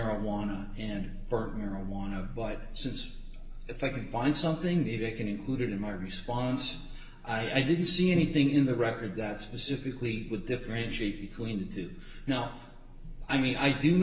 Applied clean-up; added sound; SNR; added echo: none; none; none; reverberation time 1.1 s.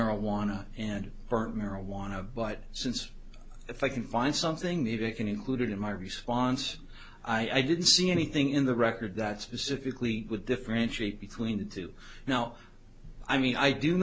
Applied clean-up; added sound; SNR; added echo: none; none; none; none.